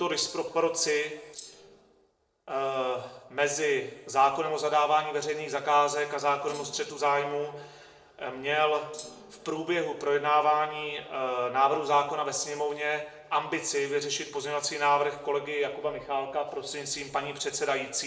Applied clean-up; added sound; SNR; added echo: neural separator model SepFormer DNS4.